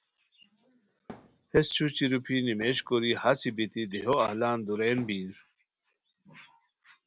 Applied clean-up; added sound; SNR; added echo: none; Thump, thud; 19 dB; none.